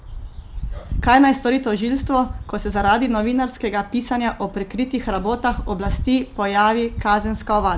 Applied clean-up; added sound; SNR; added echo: none; Bird; 10 dB; none.